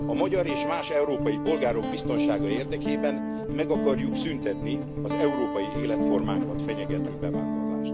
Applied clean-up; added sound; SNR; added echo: none; Guitar; -2 dB; none.